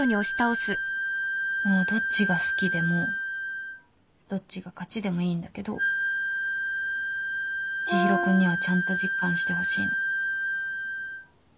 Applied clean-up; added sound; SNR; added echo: none; Brass instrument + Wind instrument, woodwind instrument; -1 dB; none.